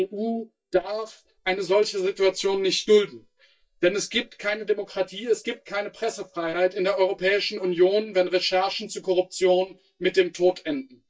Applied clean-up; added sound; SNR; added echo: neural mask model DeepFilterNet 3.